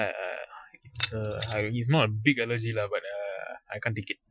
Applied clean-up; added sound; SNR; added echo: classical method Wiener filter.